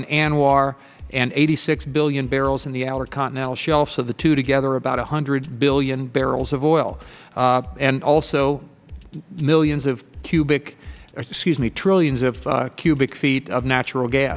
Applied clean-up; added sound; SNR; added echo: none; Drum kit; 20 dB; none.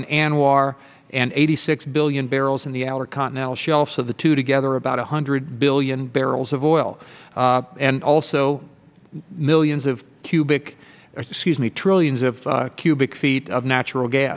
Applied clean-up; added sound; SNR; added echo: none; none; none; none.